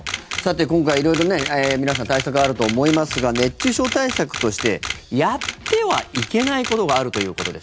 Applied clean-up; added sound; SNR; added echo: none; Camera; 9 dB; none.